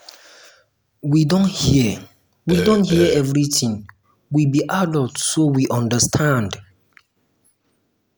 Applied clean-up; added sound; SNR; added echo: none; Burping, eructation; 3 dB; none.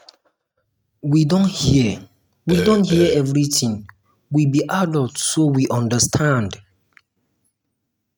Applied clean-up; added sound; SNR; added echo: neural mask model RNNoise.